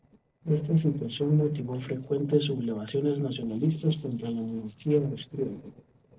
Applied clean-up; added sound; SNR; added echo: neural separator model SepFormer DNS4.